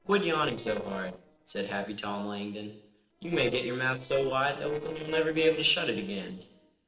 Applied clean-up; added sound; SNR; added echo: neural separator model SepFormer DNS4.